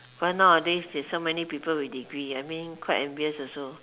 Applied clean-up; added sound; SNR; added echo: none; none; none; none.